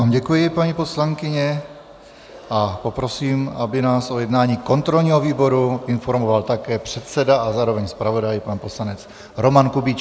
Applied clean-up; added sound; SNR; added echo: none; none; none; none.